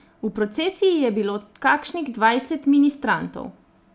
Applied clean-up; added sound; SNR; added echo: none; none; none; none.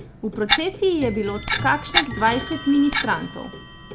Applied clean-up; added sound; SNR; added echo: none; Clock + Clock; 4 dB; none.